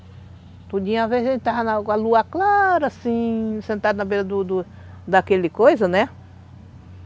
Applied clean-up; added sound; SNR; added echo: none; none; none; none.